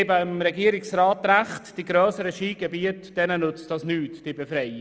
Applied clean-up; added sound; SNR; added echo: none; none; none; none.